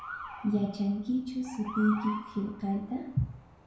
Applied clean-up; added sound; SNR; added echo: none; Motor vehicle (road) / Siren; 12 dB; reverberation time 0.6 s.